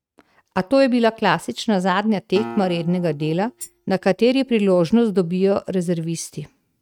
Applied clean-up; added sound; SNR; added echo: neural mask model RNNoise.